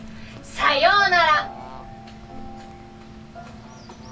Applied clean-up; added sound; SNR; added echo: none; Bird / Fowl; 18 dB; reverberation time 0.2 s.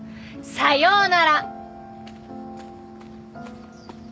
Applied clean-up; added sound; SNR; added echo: none; none; none; none.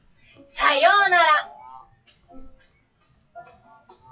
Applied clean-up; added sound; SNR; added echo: classical method WPE with log-MMSE.